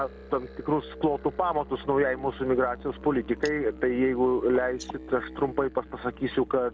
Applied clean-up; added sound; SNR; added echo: none; Musical instrument; 16 dB; none.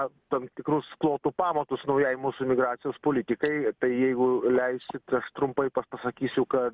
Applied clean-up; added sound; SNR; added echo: none; none; none; none.